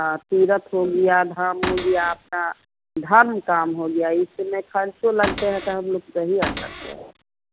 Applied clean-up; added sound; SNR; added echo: none; Cupboard open or close / Door; 7 dB; none.